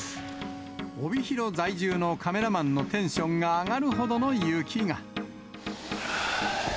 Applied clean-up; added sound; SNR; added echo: none; none; none; none.